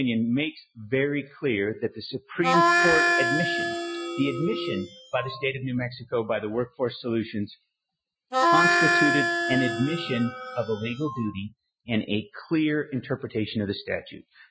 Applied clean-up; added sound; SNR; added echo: classical method Wiener filter.